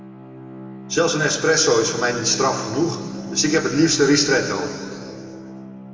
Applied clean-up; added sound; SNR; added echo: none; Bowed string instrument; 13 dB; reverberation time 2.4 s.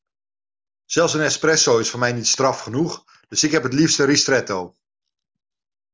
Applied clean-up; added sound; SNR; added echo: none; none; none; none.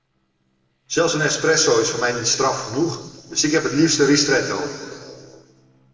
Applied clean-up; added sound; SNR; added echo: neural separator model SepFormer DNS4.